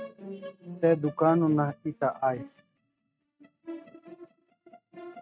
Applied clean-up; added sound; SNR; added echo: neural mask model RNNoise.